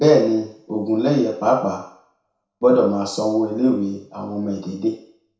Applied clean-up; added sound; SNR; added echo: none; none; none; reverberation time 0.6 s.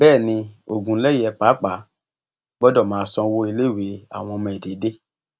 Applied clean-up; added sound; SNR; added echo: none; none; none; none.